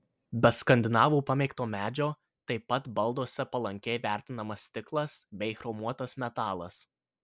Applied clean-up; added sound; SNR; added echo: none; none; none; none.